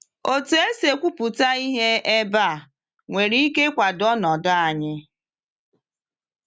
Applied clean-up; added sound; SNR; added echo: none; none; none; none.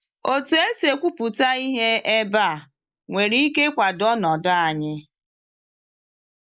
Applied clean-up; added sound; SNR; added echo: neural mask model Resemble Enhance denoiser.